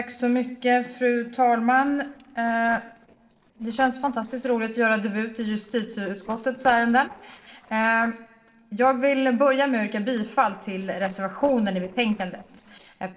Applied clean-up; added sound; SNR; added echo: neural separator model SepFormer DNS4.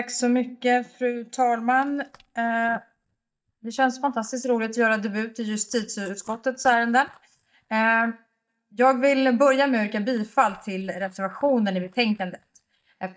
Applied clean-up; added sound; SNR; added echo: neural mask model DeepFilterNet 3.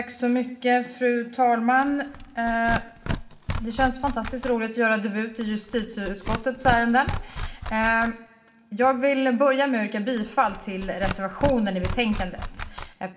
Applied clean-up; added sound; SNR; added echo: none; Tearing; 8 dB; reverberation time 1.6 s.